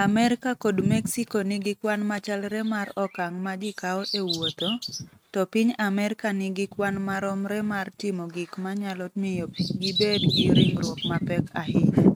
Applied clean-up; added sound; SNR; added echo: neural mask model RNNoise.